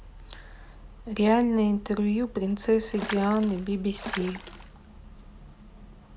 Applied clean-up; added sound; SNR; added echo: none; Water / Splash, splatter; 11 dB; none.